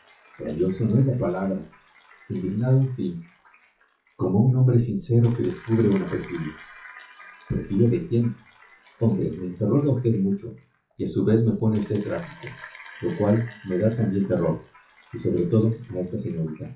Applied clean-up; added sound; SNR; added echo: classical method WPE with log-MMSE.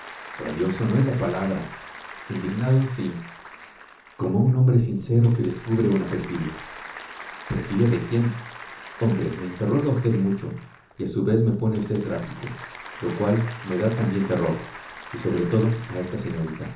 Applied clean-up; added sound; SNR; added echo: none; Applause / Crowd; 17 dB; reverberation time 0.7 s.